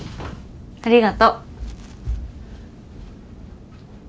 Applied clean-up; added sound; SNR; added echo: none; none; none; none.